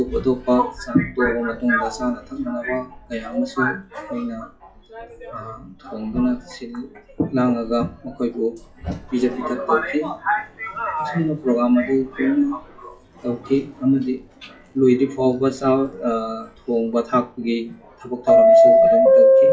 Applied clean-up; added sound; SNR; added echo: classical method WPE with log-MMSE.